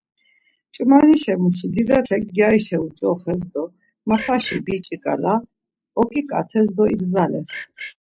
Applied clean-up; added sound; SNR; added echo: neural mask model Resemble Enhance denoiser.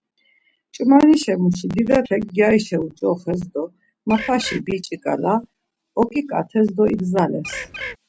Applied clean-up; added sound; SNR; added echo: none; Bird; 10 dB; none.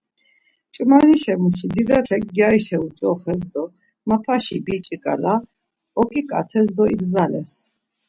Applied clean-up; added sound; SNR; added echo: none; none; none; none.